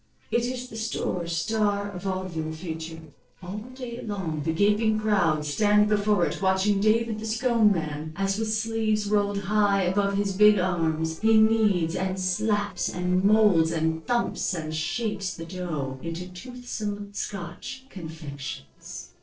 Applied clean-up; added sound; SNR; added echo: neural separator model SepFormer DNS4.